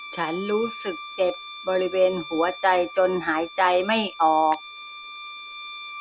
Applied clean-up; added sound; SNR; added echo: none; Bowed string instrument; 14 dB; none.